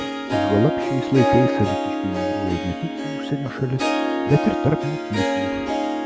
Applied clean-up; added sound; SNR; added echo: none; Harp; -1 dB; none.